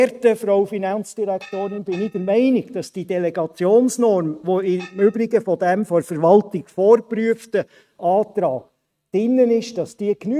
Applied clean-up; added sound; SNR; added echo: neural mask model RNNoise.